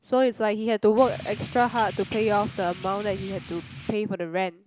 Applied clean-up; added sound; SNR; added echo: none; Drip / Rain; 14 dB; none.